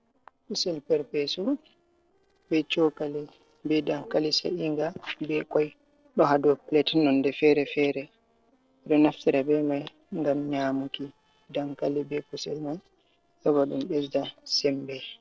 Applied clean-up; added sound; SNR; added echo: neural separator model SepFormer DNS4.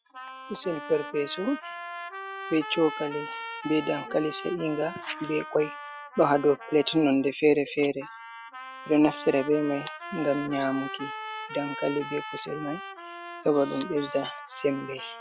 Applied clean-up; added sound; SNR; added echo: classical method Wiener filter.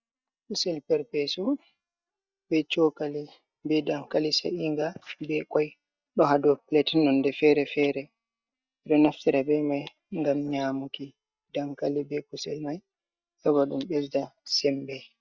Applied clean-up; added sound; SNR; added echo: neural mask model DeepFilterNet 3.